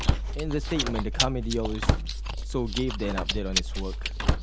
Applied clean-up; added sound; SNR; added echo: none; Chewing, mastication + Slam; -4 dB; none.